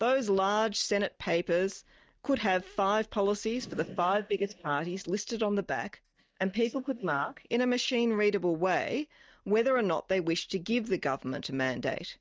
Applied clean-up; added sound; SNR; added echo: neural mask model DeepFilterNet 3.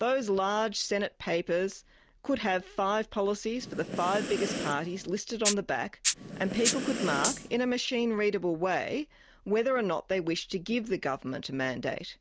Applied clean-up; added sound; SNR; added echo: none; Rattle (instrument) + Breathing; 4 dB; none.